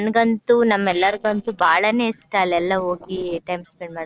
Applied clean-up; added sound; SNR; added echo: neural separator model SepFormer DNS4.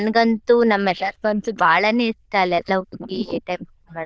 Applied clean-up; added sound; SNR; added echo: neural diffusion model UNIVERSE++.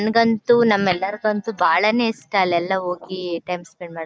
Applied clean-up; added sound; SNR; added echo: neural mask model DeepFilterNet 3.